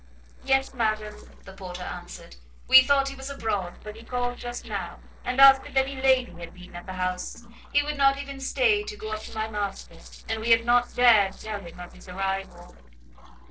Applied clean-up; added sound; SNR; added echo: neural separator model SepFormer DNS4.